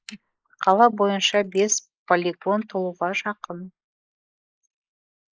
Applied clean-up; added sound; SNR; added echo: neural mask model Resemble Enhance denoiser.